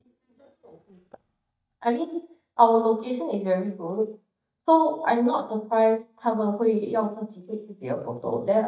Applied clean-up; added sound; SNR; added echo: neural mask model DeepFilterNet 3.